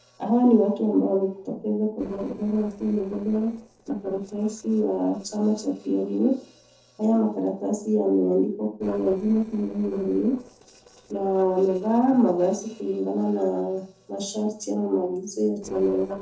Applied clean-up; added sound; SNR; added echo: neural separator model SepFormer DNS4.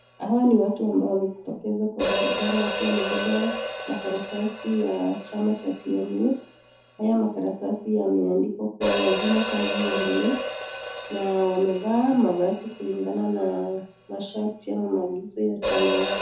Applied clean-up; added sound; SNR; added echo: none; Hi-hat; 6 dB; reverberation time 0.7 s.